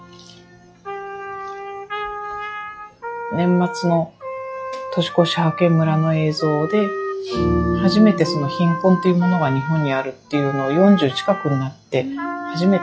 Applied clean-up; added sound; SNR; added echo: classical method log-MMSE.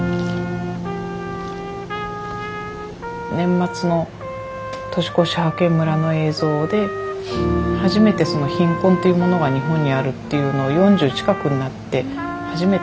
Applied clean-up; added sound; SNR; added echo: none; Trumpet; 10 dB; none.